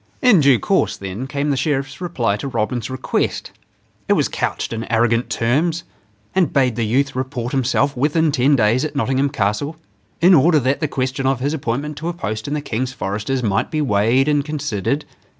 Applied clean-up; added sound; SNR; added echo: none; none; none; none.